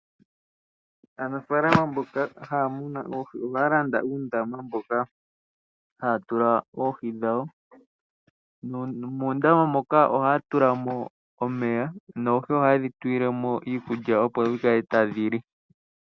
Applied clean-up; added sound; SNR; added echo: none; none; none; none.